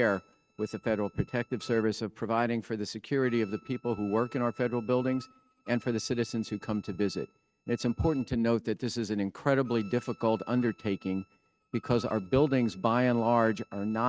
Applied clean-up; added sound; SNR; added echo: neural mask model RNNoise.